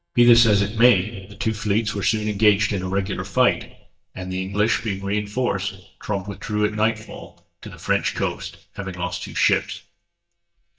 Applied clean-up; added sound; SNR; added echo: neural mask model DeepFilterNet 3.